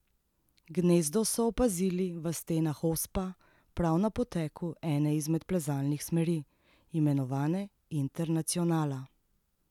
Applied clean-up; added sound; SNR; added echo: none; none; none; none.